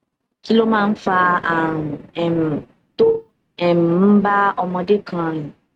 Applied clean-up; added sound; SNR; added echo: neural mask model RNNoise.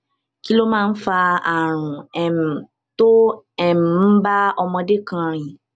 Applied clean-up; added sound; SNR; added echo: none; none; none; none.